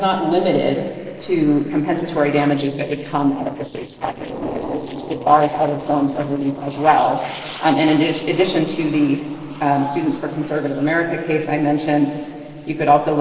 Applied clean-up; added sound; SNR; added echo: neural separator model SepFormer DNS4.